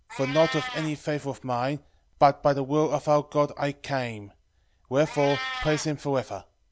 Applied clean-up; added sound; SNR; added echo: none; Meow; 13 dB; none.